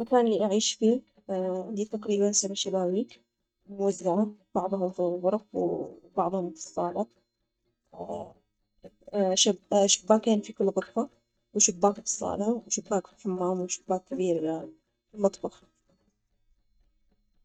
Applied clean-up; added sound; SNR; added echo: neural mask model DeepFilterNet 3.